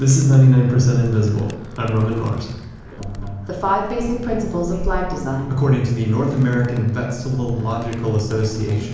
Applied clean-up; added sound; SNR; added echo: none; Animal; 14 dB; reverberation time 1.0 s.